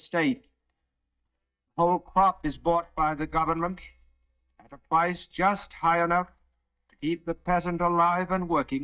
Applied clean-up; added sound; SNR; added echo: neural mask model DeepFilterNet 3.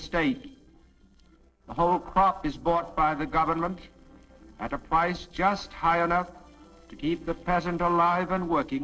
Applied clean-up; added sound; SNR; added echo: neural separator model SepFormer DNS4.